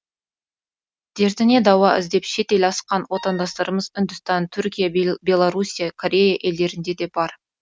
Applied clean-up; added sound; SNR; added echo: neural mask model RNNoise.